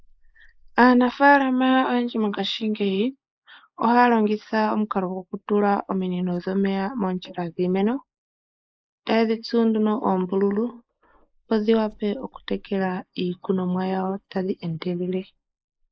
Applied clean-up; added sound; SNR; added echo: neural mask model Resemble Enhance denoiser.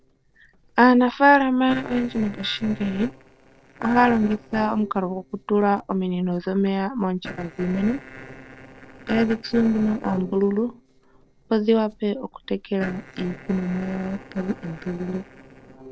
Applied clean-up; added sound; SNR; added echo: neural separator model SepFormer DNS4.